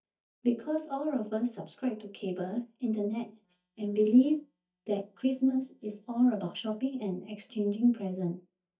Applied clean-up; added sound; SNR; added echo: neural mask model DeepFilterNet 3.